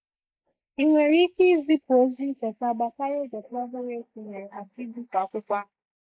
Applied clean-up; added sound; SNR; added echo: neural mask model Resemble Enhance denoiser.